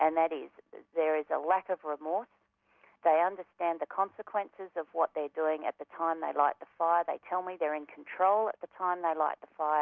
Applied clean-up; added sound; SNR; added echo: none; none; none; none.